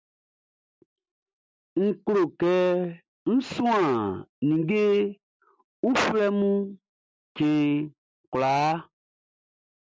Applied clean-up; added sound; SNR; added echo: none; none; none; none.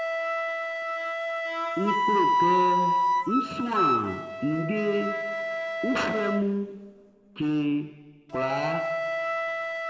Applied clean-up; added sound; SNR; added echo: none; Wind instrument, woodwind instrument; -2 dB; reverberation time 1.9 s.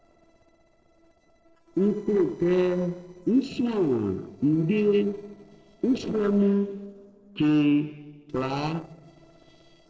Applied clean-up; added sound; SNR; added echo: neural separator model SepFormer DNS4.